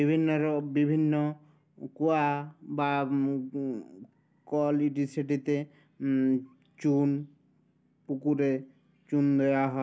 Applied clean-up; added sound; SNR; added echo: none; none; none; none.